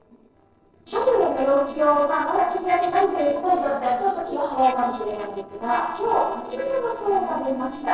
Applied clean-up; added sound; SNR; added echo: neural separator model SepFormer DNS4.